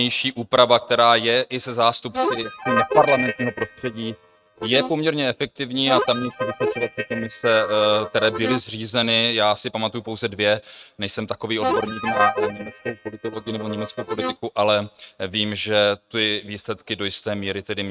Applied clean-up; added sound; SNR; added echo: neural mask model RNNoise.